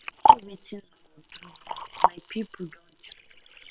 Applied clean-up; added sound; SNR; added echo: neural separator model SepFormer WHAM!.